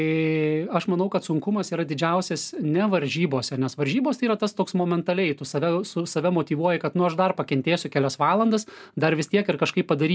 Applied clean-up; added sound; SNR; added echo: none; none; none; none.